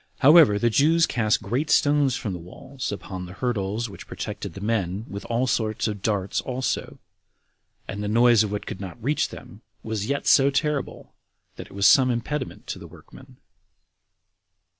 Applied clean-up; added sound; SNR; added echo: none; none; none; none.